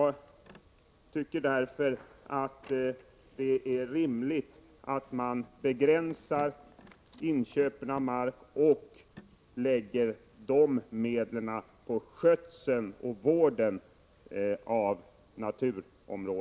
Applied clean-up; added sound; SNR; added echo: none; none; none; none.